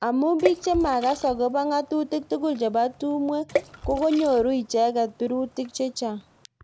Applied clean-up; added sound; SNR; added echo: none; Water / Splash, splatter; 11 dB; none.